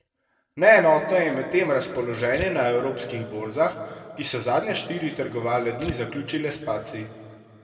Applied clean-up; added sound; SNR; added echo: none; Tearing; 18 dB; reverberation time 2.0 s.